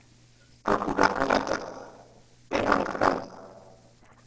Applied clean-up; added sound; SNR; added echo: neural separator model SepFormer DNS4.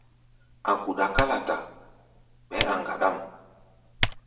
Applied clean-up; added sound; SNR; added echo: none; Typing; 4 dB; reverberation time 0.8 s.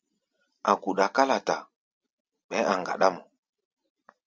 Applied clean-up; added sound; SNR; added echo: none; none; none; none.